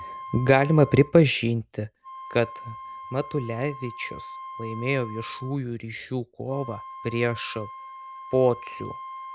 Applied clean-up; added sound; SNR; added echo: none; Wind instrument, woodwind instrument; 14 dB; none.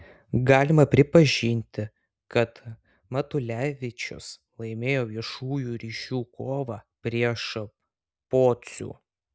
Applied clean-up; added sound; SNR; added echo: none; none; none; none.